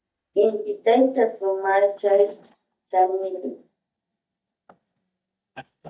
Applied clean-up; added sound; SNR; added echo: neural mask model DeepFilterNet 3.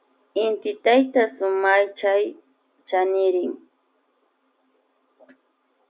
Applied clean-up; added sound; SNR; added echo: none; none; none; none.